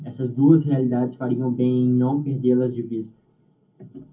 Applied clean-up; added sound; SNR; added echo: none; none; none; reverberation time 0.3 s.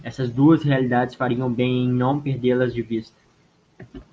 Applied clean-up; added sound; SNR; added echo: none; none; none; none.